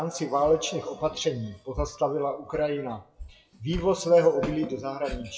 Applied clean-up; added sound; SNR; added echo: classical method WPE with log-MMSE.